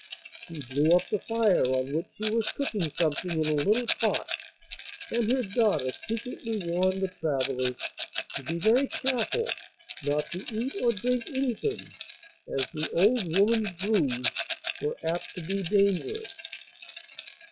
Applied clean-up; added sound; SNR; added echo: classical method log-MMSE.